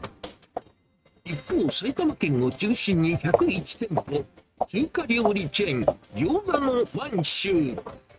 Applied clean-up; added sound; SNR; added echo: neural mask model RNNoise.